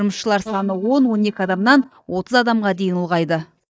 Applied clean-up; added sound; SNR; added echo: neural mask model DeepFilterNet 3.